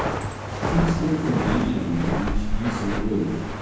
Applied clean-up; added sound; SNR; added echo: none; Walk, footsteps; 1 dB; reverberation time 1.2 s.